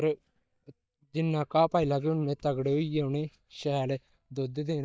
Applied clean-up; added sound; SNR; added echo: neural mask model DeepFilterNet 3.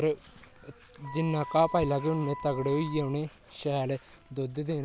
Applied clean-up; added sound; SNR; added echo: none; Wind instrument, woodwind instrument; 13 dB; none.